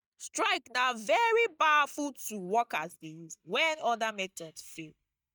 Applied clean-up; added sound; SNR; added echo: neural mask model DeepFilterNet 3.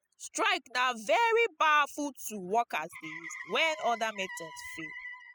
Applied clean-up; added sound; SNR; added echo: classical method spectral subtraction.